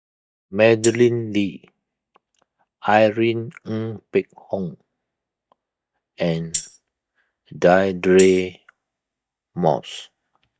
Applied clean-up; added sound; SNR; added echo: neural mask model DeepFilterNet 3.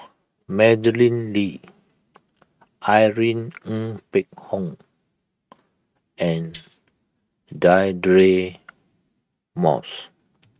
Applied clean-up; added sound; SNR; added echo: neural mask model RNNoise.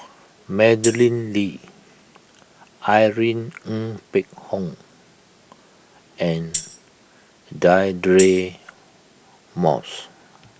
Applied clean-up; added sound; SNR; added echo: none; Tambourine; 12 dB; none.